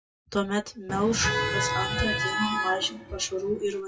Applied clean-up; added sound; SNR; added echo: classical method WPE with log-MMSE.